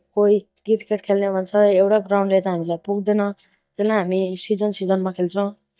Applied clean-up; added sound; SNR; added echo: neural mask model DeepFilterNet 3.